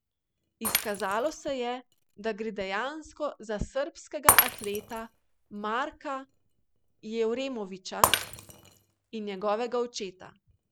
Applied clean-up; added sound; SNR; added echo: none; Shatter; -1 dB; none.